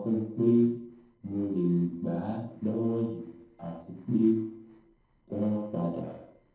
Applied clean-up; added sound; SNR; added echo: neural separator model SepFormer DNS4.